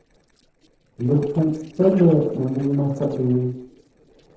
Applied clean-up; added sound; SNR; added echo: neural separator model SepFormer DNS4.